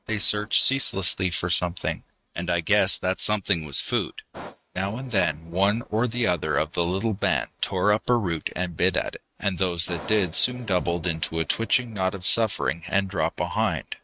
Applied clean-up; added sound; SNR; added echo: neural mask model RNNoise.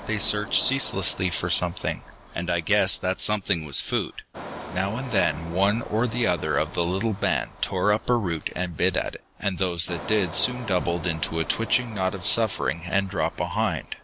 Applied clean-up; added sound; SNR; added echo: none; Engine; 15 dB; none.